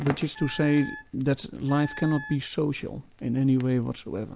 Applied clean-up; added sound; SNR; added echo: none; Crackle + Wind instrument, woodwind instrument; 15 dB; none.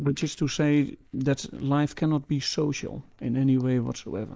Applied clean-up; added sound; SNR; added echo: neural mask model Resemble Enhance denoiser.